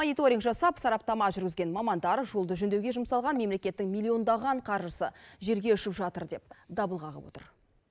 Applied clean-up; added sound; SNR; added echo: neural mask model Resemble Enhance denoiser.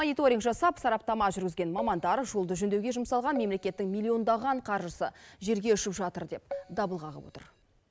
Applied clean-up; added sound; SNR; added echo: none; Keyboard (musical); 15 dB; none.